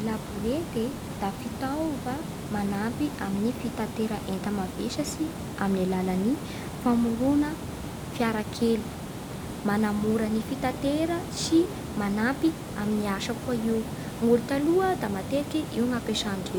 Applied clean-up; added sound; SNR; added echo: none; Water; 7 dB; none.